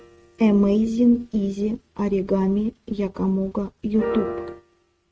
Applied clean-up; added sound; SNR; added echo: neural mask model RNNoise.